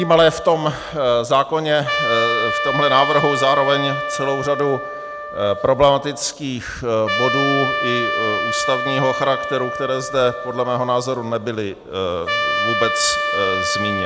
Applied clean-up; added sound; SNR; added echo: none; Trumpet; 4 dB; none.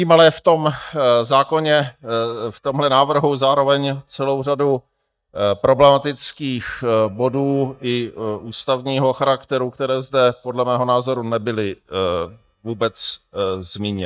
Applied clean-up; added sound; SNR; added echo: neural mask model DeepFilterNet 3.